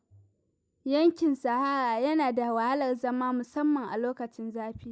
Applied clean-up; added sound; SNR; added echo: none; none; none; none.